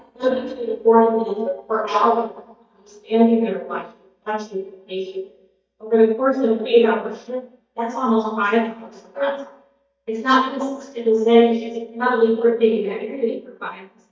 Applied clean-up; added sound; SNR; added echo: neural mask model DeepFilterNet 3.